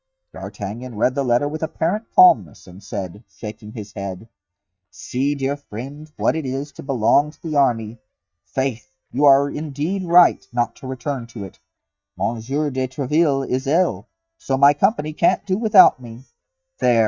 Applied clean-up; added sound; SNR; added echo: neural mask model DeepFilterNet 3.